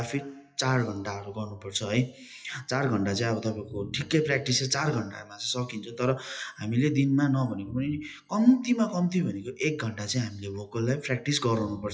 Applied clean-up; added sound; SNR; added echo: classical method WPE with log-MMSE.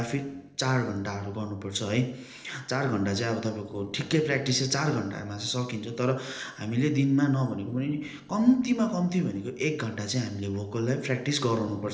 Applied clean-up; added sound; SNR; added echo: neural separator model SepFormer DNS4.